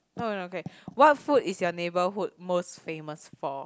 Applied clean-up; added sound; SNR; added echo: none; none; none; none.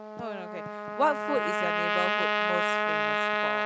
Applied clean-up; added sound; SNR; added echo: none; Trumpet; -5 dB; none.